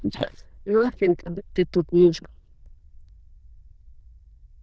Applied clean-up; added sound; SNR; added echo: neural diffusion model UNIVERSE++.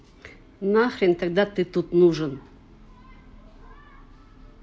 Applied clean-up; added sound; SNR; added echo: none; none; none; none.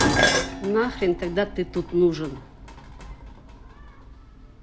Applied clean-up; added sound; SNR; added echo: none; Dishes, pots, and pans; 1 dB; none.